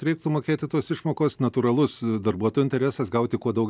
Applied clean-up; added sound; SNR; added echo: none; none; none; none.